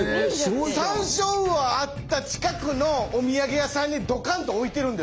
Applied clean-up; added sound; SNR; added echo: none; none; none; none.